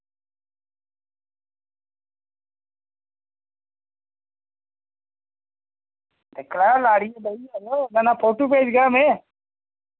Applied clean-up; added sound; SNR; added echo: none; none; none; none.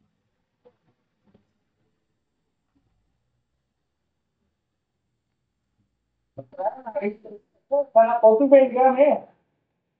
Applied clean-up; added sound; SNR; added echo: neural mask model DeepFilterNet 3.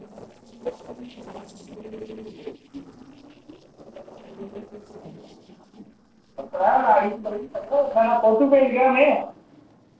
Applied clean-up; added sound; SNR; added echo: neural separator model SepFormer DNS4.